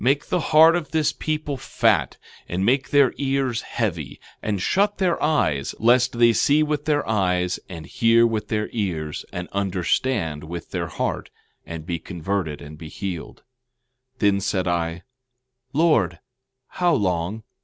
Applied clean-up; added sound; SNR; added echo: none; none; none; none.